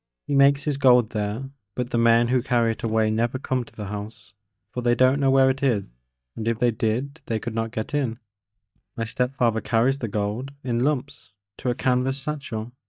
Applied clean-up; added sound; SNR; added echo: neural mask model DeepFilterNet 3.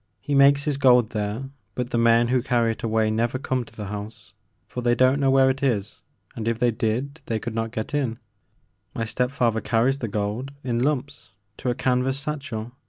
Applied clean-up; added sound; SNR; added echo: none; none; none; none.